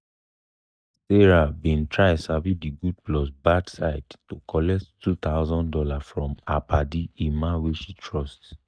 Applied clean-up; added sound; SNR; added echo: neural mask model DeepFilterNet 3.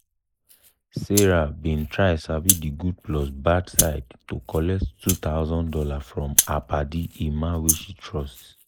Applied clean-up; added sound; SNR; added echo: neural mask model Resemble Enhance denoiser.